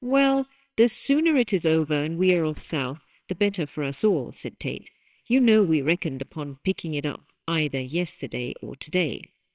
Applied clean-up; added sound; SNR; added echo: neural separator model SepFormer WHAMR!.